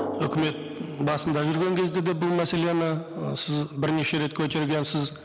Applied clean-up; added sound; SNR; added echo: none; Drum; 14 dB; none.